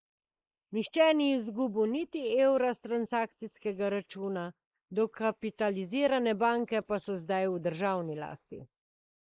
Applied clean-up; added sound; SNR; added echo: neural mask model Resemble Enhance denoiser.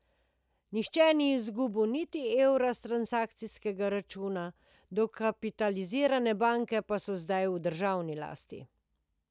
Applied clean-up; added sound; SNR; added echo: none; none; none; none.